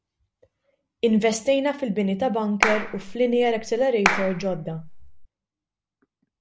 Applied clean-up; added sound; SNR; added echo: none; Clapping; 3 dB; none.